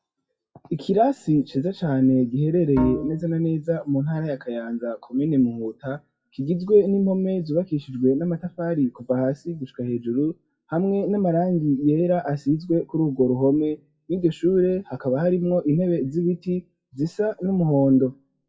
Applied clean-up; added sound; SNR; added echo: classical method WPE with log-MMSE.